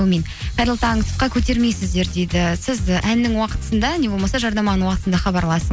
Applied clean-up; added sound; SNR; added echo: none; none; none; none.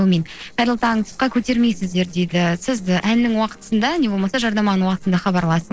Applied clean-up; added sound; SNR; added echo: neural separator model SepFormer DNS4.